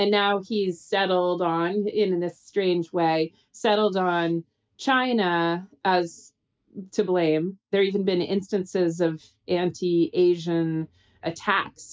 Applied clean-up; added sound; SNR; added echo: none; none; none; none.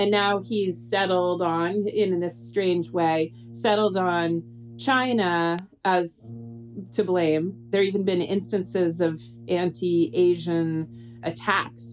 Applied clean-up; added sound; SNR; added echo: none; Brass instrument; 19 dB; none.